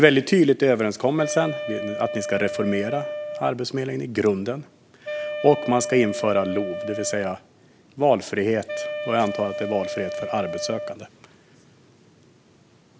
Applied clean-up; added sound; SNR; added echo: none; Wind instrument, woodwind instrument; 7 dB; none.